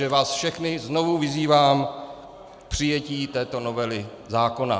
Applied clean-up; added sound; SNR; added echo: none; none; none; none.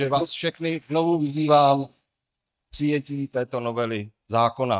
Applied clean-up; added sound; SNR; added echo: neural mask model DeepFilterNet 3.